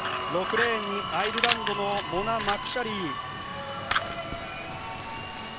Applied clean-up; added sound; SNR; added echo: none; Fire; 5 dB; none.